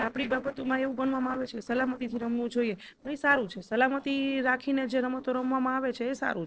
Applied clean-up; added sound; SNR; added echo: neural separator model SepFormer DNS4.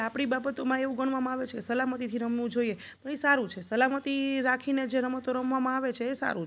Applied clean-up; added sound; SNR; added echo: none; none; none; none.